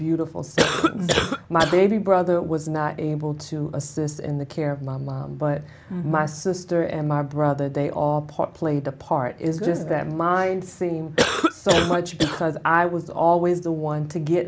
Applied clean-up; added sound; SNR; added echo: none; Cough; 0 dB; none.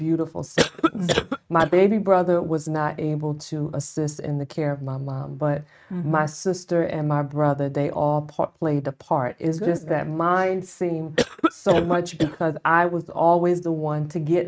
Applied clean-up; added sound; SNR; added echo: neural mask model RNNoise.